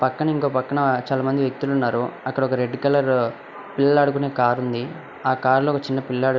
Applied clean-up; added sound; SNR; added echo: none; none; none; none.